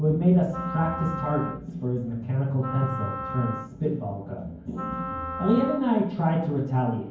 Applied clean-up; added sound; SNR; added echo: none; Wind instrument, woodwind instrument; 10 dB; reverberation time 0.9 s.